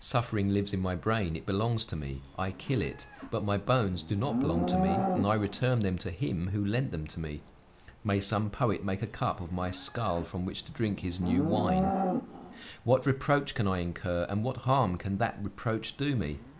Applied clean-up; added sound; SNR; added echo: none; Livestock, farm animals, working animals; 7 dB; none.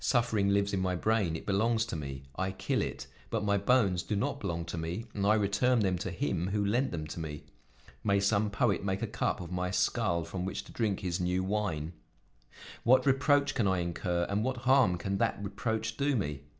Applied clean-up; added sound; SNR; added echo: none; none; none; none.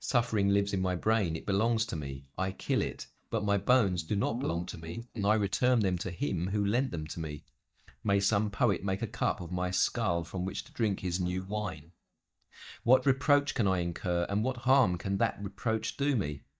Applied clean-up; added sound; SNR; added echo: neural mask model DeepFilterNet 3.